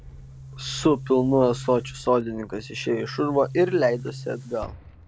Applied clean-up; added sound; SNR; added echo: none; Boom; 14 dB; none.